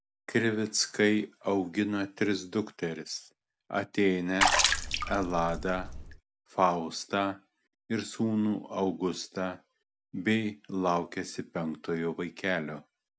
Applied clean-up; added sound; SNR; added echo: none; Water / Splash, splatter; -2 dB; none.